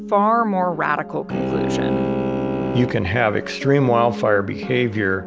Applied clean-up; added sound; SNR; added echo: none; Bowed string instrument; 5 dB; none.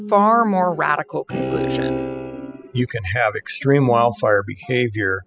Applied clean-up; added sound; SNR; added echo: classical method spectral subtraction.